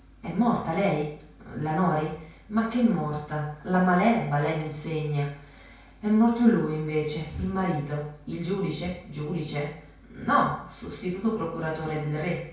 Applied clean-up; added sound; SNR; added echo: none; none; none; reverberation time 0.5 s.